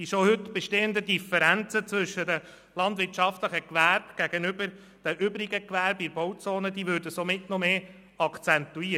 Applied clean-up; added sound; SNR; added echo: none; none; none; none.